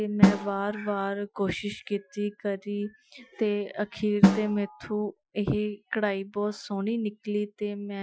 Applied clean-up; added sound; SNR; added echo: classical method Wiener filter.